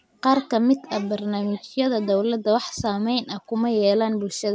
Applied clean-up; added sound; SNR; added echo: none; none; none; none.